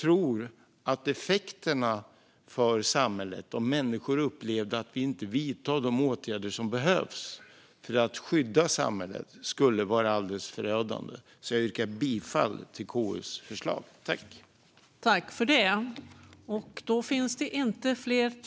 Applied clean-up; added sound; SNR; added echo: none; none; none; none.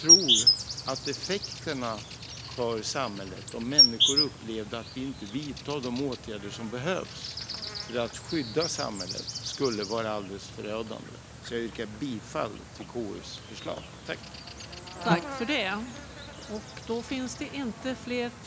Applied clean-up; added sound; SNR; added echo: none; Insect; -3 dB; none.